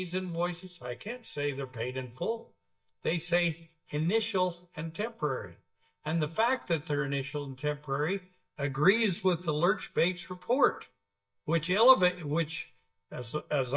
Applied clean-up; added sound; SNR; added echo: neural mask model DeepFilterNet 3.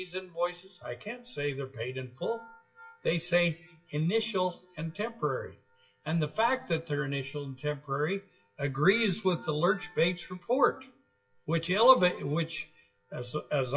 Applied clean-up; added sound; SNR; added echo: classical method WPE with log-MMSE.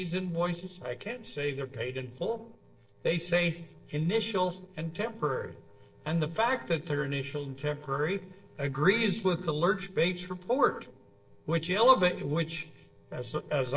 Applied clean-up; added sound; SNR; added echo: neural separator model SepFormer DNS4.